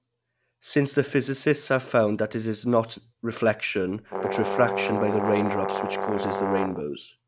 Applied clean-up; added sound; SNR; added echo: none; Brass instrument; 2 dB; none.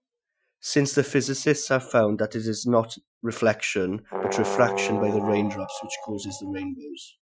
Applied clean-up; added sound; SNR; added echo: classical method Wiener filter.